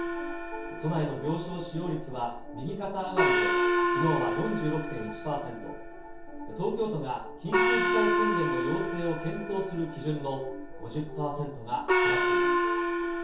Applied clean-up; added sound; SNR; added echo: none; Gong; -3 dB; reverberation time 0.6 s.